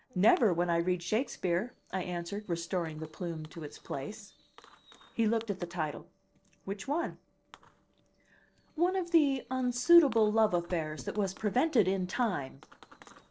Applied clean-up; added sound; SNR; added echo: neural separator model SepFormer DNS4.